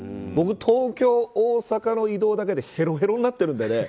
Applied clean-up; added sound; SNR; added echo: none; none; none; none.